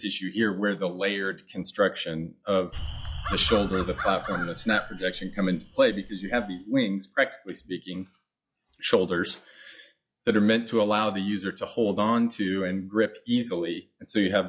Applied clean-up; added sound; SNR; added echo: classical method log-MMSE.